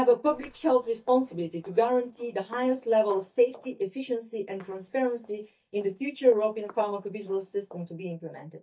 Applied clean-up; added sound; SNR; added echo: neural mask model DeepFilterNet 3.